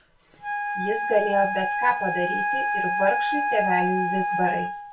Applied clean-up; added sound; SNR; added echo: none; Wind instrument, woodwind instrument; -1 dB; reverberation time 0.2 s.